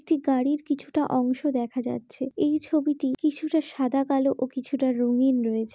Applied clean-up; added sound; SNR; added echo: none; none; none; none.